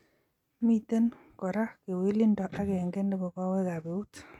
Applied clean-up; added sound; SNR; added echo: neural mask model RNNoise.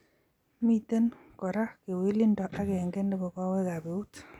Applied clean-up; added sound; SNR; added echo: none; Electric guitar; 15 dB; none.